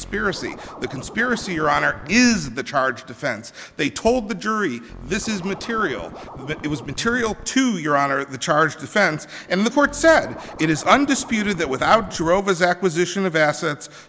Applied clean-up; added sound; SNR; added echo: none; Scratching (performance technique); 18 dB; none.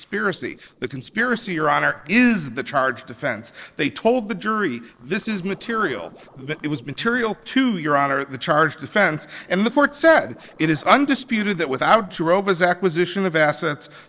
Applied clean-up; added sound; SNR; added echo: neural separator model SepFormer DNS4.